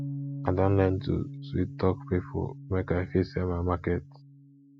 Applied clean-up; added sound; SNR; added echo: neural mask model RNNoise.